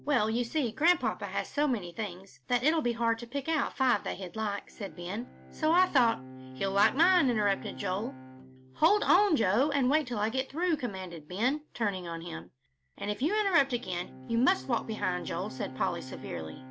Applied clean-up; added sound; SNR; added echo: none; Bowed string instrument; 17 dB; none.